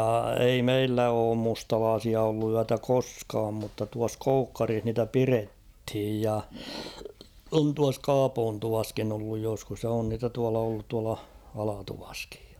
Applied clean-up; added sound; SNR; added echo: none; none; none; none.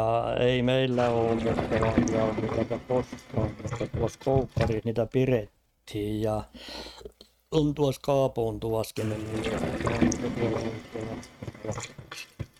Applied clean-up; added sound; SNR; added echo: neural mask model RNNoise.